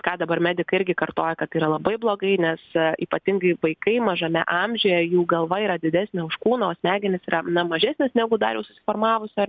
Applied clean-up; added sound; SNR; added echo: none; none; none; none.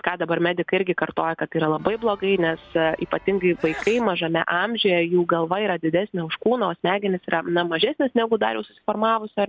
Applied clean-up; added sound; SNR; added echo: none; Sneeze / Church bell; 19 dB; none.